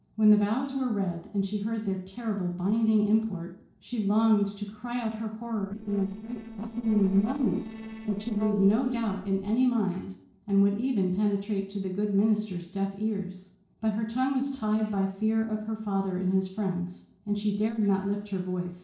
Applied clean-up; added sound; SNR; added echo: neural separator model SepFormer DNS4.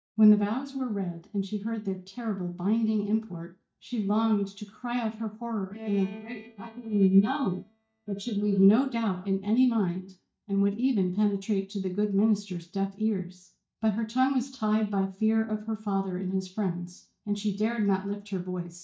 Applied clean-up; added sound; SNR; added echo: neural mask model DeepFilterNet 3.